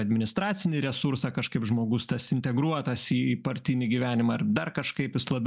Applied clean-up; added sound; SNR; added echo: none; none; none; none.